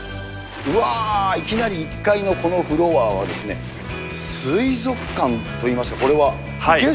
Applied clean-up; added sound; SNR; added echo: none; Rattle; 19 dB; none.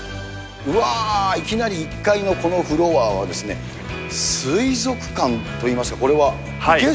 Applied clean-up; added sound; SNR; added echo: none; none; none; none.